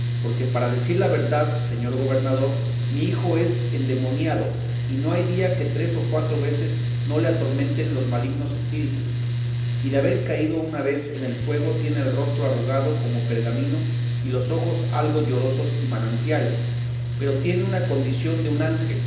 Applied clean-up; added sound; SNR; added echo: none; Mechanical fan; -3 dB; reverberation time 0.9 s.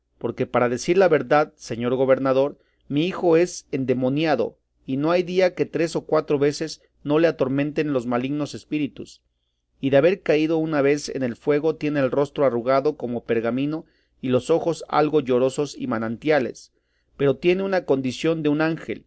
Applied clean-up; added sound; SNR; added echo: none; none; none; none.